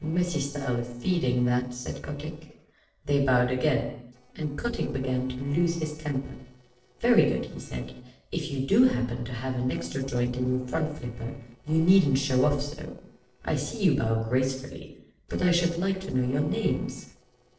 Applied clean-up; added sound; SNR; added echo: neural separator model SepFormer DNS4.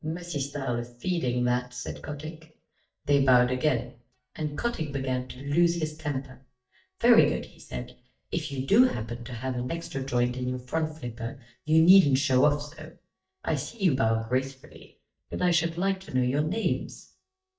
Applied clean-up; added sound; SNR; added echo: neural mask model DeepFilterNet 3.